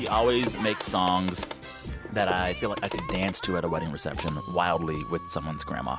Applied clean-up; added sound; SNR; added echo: none; Clock; 11 dB; none.